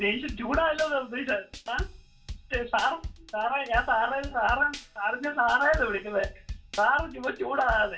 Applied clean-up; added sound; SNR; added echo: none; Drum / Drum kit; 12 dB; reverberation time 0.2 s.